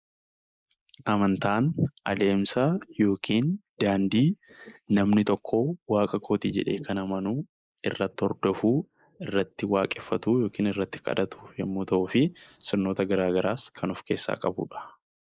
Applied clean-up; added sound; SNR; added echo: neural mask model Resemble Enhance denoiser.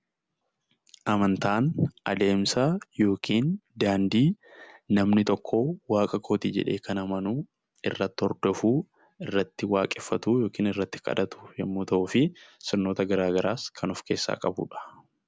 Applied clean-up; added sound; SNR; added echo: none; none; none; none.